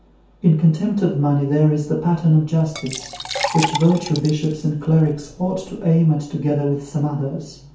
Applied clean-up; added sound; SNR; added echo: none; Liquid; 10 dB; reverberation time 0.6 s.